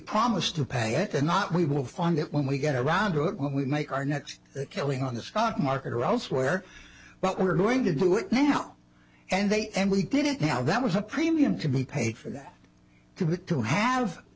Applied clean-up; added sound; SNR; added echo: none; none; none; none.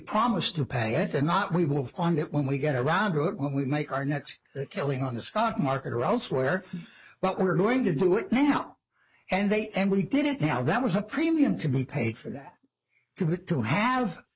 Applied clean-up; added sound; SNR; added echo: neural mask model Resemble Enhance denoiser.